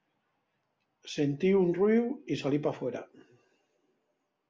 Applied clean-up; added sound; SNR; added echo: none; none; none; none.